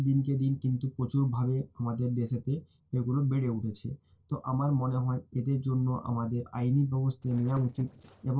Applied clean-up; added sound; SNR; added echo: neural separator model SepFormer DNS4.